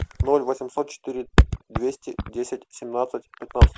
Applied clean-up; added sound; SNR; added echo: none; Thump, thud; -4 dB; none.